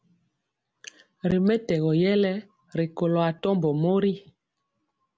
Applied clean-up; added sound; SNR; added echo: none; none; none; none.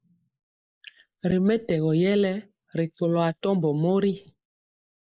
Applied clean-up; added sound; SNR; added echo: neural mask model Resemble Enhance denoiser.